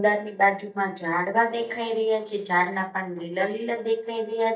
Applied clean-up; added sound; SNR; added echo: neural mask model DeepFilterNet 3.